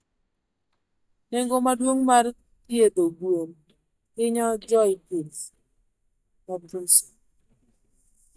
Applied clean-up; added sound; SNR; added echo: neural mask model DeepFilterNet 3.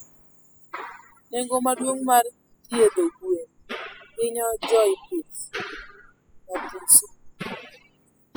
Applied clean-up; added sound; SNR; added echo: classical method spectral subtraction.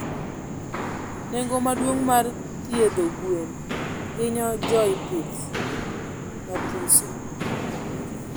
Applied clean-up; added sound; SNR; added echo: none; Walk, footsteps; 4 dB; none.